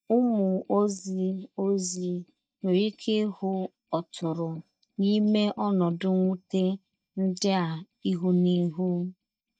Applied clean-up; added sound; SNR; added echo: neural mask model DeepFilterNet 3.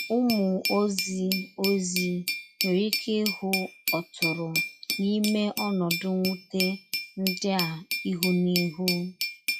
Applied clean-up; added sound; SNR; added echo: classical method log-MMSE.